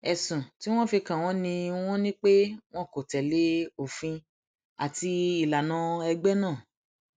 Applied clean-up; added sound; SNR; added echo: none; none; none; none.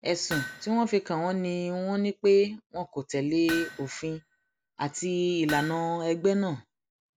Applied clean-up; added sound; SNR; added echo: none; Hammer; 13 dB; none.